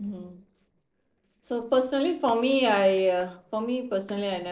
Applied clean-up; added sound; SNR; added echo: neural separator model SepFormer DNS4.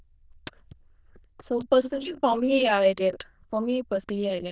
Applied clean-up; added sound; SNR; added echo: neural diffusion model UNIVERSE++.